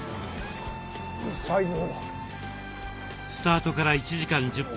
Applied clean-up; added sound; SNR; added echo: none; none; none; none.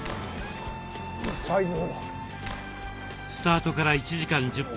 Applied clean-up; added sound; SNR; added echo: none; Clapping; 14 dB; none.